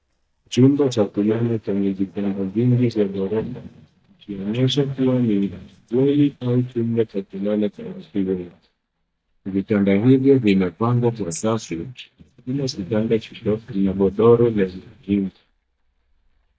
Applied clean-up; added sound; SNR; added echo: neural mask model DeepFilterNet 3.